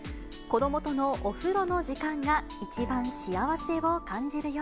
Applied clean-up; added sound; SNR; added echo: none; none; none; none.